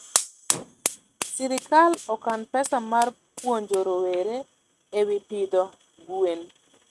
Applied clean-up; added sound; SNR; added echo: neural mask model RNNoise.